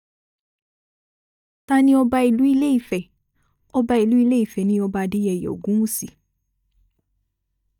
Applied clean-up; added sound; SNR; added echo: neural mask model DeepFilterNet 3.